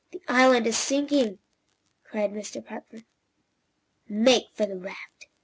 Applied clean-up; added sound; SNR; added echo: none; none; none; none.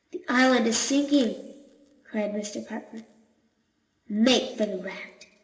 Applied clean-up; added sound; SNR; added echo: none; none; none; reverberation time 1.1 s.